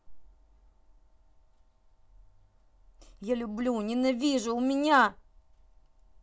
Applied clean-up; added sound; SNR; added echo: none; none; none; none.